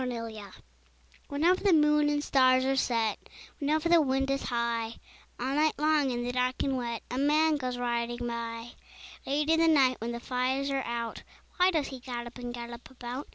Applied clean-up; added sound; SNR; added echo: none; none; none; none.